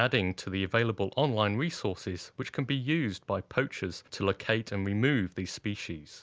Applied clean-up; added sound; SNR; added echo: none; none; none; none.